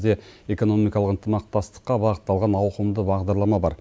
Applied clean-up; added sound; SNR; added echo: none; none; none; none.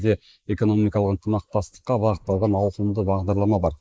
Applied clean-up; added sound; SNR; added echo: neural mask model Resemble Enhance denoiser.